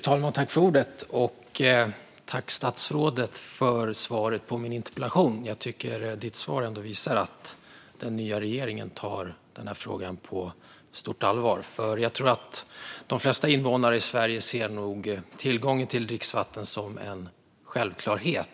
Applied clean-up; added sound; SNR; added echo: none; none; none; none.